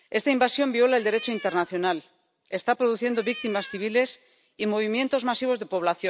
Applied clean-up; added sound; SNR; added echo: none; Cat; 16 dB; none.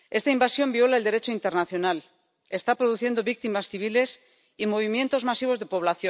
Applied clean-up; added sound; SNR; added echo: none; none; none; none.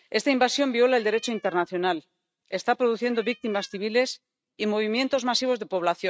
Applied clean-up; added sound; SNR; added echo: neural mask model RNNoise.